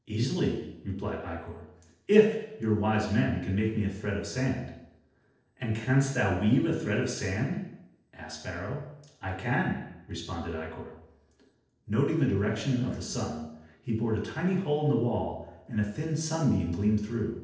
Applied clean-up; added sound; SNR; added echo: neural separator model SepFormer DNS4.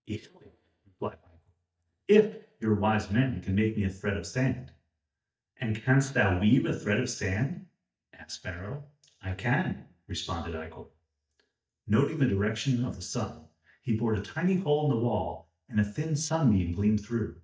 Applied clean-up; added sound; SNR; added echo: neural mask model DeepFilterNet 3.